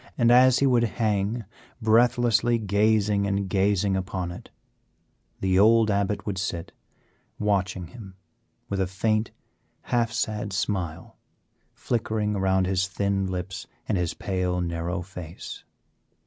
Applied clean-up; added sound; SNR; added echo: none; none; none; none.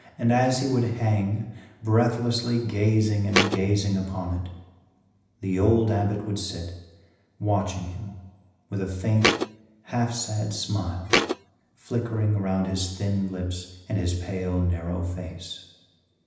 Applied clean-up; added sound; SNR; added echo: none; Thump, thud; -2 dB; reverberation time 0.9 s.